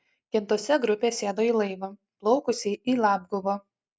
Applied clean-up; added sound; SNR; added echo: none; none; none; none.